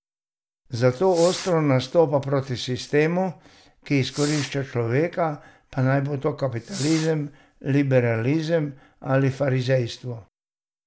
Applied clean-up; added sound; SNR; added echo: none; Fireworks; 15 dB; none.